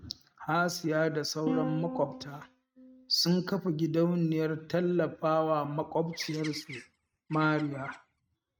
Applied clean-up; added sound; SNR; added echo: neural mask model RNNoise.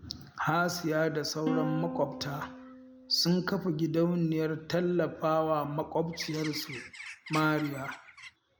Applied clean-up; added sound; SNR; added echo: none; Plucked string instrument + Bird; 11 dB; none.